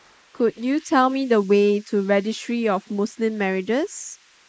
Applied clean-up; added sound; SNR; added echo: neural mask model Resemble Enhance denoiser.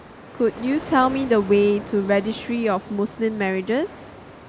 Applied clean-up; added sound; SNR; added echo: none; Ocean; 15 dB; none.